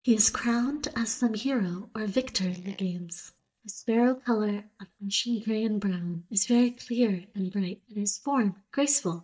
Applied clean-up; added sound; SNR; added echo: neural mask model DeepFilterNet 3.